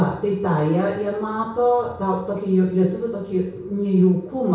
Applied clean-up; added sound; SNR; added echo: none; none; none; reverberation time 0.6 s.